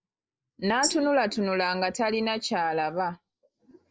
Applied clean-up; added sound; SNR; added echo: neural mask model Resemble Enhance denoiser.